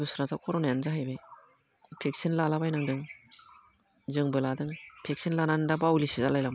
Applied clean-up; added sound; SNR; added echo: none; none; none; none.